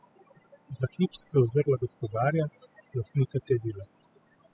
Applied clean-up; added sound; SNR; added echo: classical method spectral subtraction.